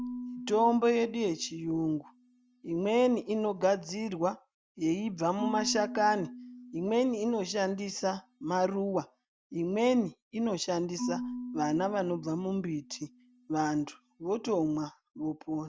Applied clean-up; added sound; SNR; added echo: none; Marimba, xylophone / Wood; 13 dB; none.